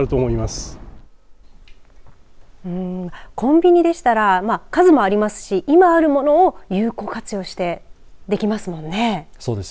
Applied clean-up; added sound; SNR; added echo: none; none; none; none.